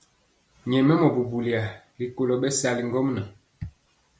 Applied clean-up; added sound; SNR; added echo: none; none; none; none.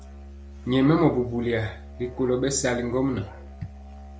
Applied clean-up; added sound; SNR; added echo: none; Musical instrument; 16 dB; none.